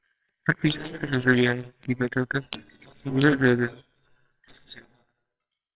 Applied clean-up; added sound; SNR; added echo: neural separator model SepFormer WHAMR!.